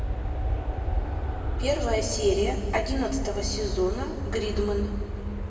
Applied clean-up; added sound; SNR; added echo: none; Aircraft; 0 dB; reverberation time 2.1 s.